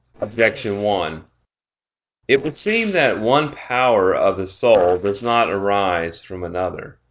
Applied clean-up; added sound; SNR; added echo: neural separator model SepFormer DNS4.